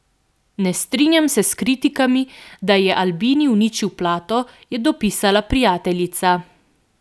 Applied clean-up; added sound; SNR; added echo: none; none; none; none.